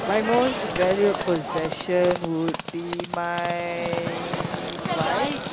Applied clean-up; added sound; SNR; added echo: none; Livestock, farm animals, working animals; 4 dB; none.